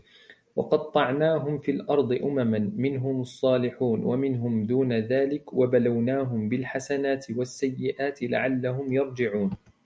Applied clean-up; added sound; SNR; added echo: none; none; none; none.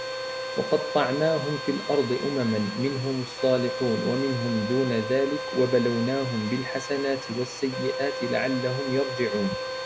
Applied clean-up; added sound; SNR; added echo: none; Domestic sounds, home sounds + Wind instrument, woodwind instrument; 6 dB; none.